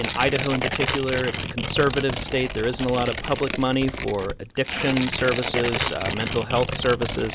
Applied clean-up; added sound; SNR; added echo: none; Tearing; 4 dB; none.